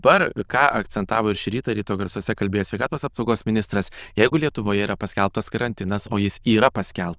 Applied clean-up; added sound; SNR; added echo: neural diffusion model UNIVERSE++.